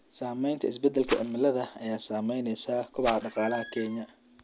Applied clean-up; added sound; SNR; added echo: none; Squeak + Rattle; 11 dB; none.